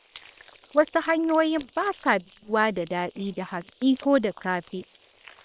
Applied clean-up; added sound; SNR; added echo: neural separator model SepFormer WHAM!.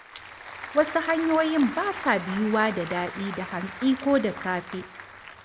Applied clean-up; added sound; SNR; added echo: none; Applause / Crowd; 12 dB; none.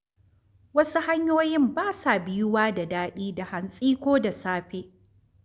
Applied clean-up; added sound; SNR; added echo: none; none; none; none.